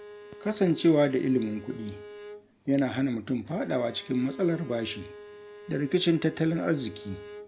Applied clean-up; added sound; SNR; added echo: none; Bowed string instrument; 18 dB; none.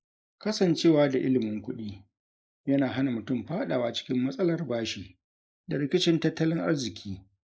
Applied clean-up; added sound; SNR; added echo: neural mask model Resemble Enhance denoiser.